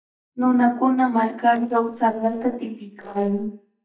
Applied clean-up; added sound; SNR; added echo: neural mask model DeepFilterNet 3.